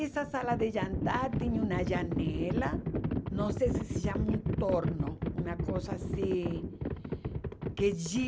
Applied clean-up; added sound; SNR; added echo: none; Livestock, farm animals, working animals; -1 dB; none.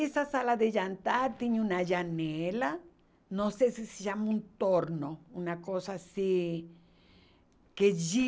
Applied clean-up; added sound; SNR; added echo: none; none; none; none.